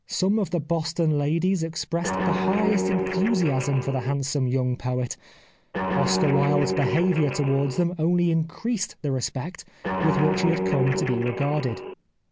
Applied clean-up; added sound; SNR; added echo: none; Guitar; 2 dB; none.